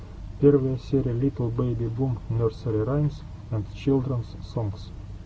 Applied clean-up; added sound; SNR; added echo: none; none; none; none.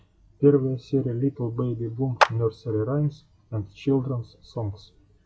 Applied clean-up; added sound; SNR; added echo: classical method log-MMSE.